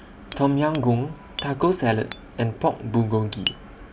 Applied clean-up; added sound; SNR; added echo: none; Hammer; 15 dB; none.